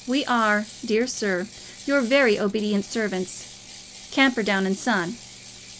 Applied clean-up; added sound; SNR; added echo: none; Ratchet, pawl; 19 dB; none.